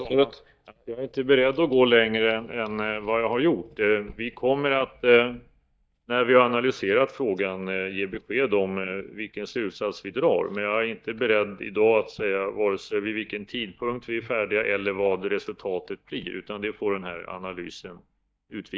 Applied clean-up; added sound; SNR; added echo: neural mask model DeepFilterNet 3.